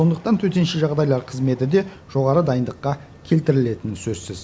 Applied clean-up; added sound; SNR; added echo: none; none; none; none.